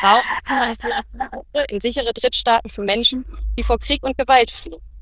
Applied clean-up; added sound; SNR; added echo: neural diffusion model UNIVERSE++.